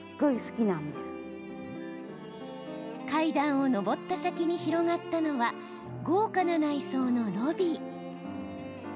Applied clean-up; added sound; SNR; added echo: none; none; none; none.